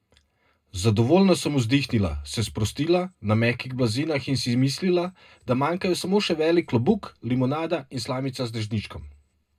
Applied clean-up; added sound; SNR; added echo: none; none; none; reverberation time 0.2 s.